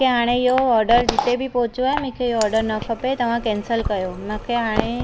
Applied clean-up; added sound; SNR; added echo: none; Water tap, faucet; 14 dB; none.